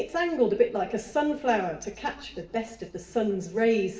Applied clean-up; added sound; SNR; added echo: none; none; none; reverberation time 0.6 s.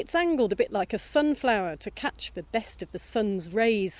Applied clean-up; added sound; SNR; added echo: none; none; none; none.